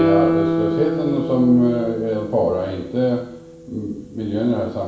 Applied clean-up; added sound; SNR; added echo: none; Guitar; 3 dB; reverberation time 0.7 s.